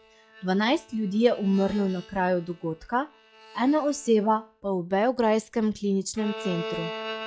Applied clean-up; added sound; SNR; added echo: classical method log-MMSE.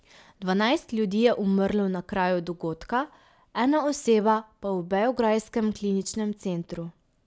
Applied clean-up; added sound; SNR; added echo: none; none; none; none.